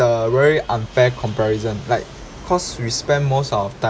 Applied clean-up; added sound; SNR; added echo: none; Fixed-wing aircraft, airplane; 20 dB; none.